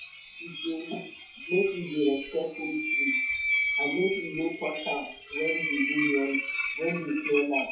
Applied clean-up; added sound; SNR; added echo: classical method WPE with log-MMSE.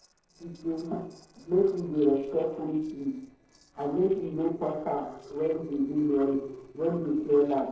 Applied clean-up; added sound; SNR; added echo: neural separator model SepFormer DNS4.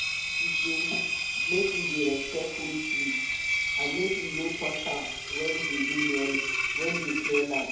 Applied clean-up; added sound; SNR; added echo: none; Engine; -3 dB; reverberation time 2.0 s.